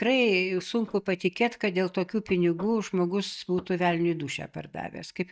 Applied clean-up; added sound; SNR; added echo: neural mask model DeepFilterNet 3.